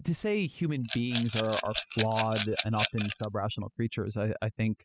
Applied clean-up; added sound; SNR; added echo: classical method spectral subtraction.